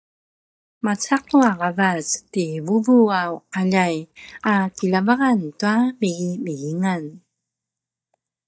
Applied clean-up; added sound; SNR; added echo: neural mask model DeepFilterNet 3.